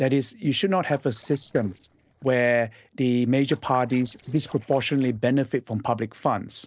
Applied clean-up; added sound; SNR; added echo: neural separator model SepFormer DNS4.